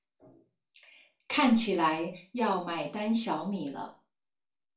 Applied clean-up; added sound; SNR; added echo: none; none; none; reverberation time 0.3 s.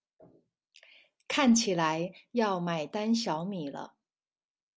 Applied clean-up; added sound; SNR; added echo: none; none; none; none.